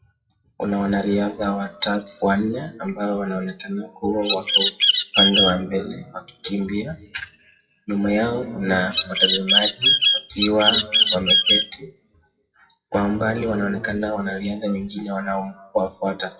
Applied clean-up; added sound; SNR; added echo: classical method WPE with log-MMSE.